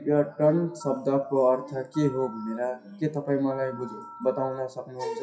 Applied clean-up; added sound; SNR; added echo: classical method WPE with log-MMSE.